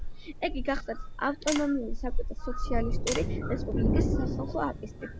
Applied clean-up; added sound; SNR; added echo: none; Tap + Thunder; -3 dB; none.